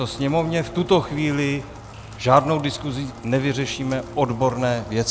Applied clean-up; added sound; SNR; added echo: none; Bowed string instrument + Rain; 15 dB; none.